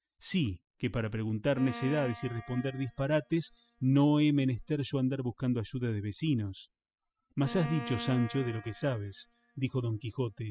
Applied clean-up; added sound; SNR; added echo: classical method spectral subtraction.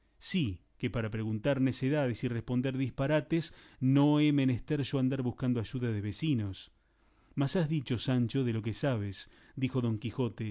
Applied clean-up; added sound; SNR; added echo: none; none; none; none.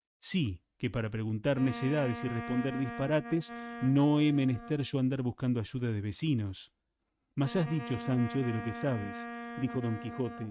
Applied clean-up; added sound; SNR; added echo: neural mask model RNNoise.